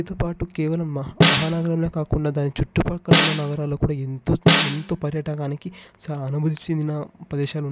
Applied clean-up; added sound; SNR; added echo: none; Snare drum; -3 dB; none.